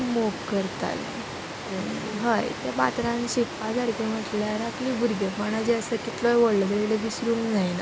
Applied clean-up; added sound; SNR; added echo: none; Water; 9 dB; none.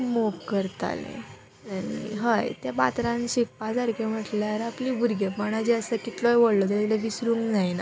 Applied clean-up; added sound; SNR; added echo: none; none; none; none.